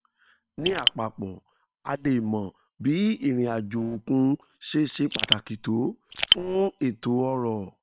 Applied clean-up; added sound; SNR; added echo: neural separator model SepFormer WHAM!.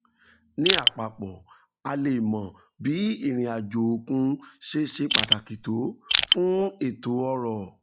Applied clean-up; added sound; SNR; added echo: classical method log-MMSE.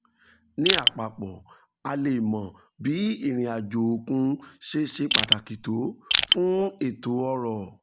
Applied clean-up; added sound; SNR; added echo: none; Crushing; -4 dB; none.